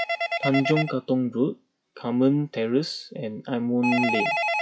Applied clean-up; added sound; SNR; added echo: classical method log-MMSE.